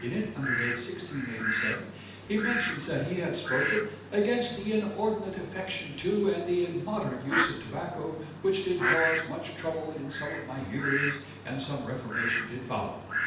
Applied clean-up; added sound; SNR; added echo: none; Fowl; 3 dB; reverberation time 0.8 s.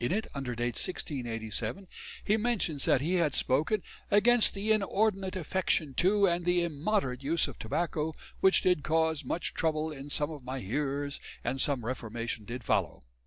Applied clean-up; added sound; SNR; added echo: none; none; none; none.